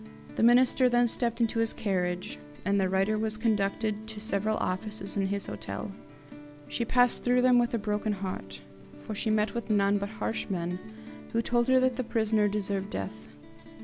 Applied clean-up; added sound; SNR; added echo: none; Guitar; 15 dB; none.